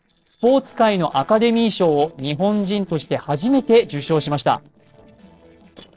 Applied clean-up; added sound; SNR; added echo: neural separator model SepFormer DNS4.